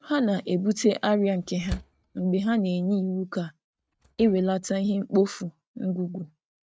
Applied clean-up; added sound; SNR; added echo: neural mask model RNNoise.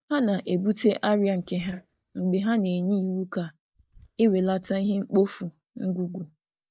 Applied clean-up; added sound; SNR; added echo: neural mask model DeepFilterNet 3.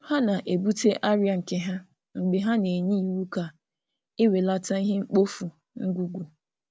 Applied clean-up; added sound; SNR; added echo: none; none; none; none.